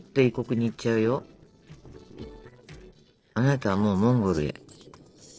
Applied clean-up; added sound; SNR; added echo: neural separator model SepFormer DNS4.